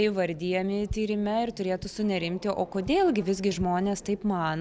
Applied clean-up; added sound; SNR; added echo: none; none; none; none.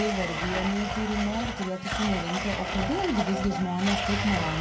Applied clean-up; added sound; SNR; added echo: none; Domestic sounds, home sounds; 2 dB; reverberation time 0.2 s.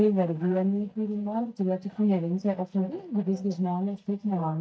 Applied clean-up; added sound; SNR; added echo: neural mask model DeepFilterNet 3.